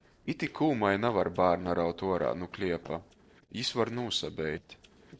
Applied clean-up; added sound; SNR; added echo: neural separator model SepFormer DNS4.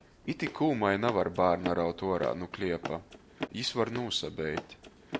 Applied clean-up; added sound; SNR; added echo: none; Run; 12 dB; none.